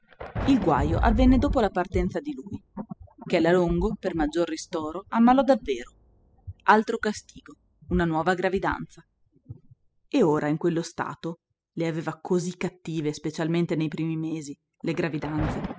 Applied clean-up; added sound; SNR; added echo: classical method spectral subtraction.